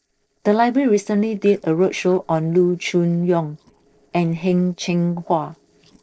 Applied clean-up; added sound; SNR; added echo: neural separator model SepFormer DNS4.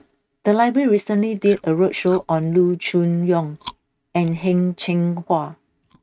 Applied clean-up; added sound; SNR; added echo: neural mask model RNNoise.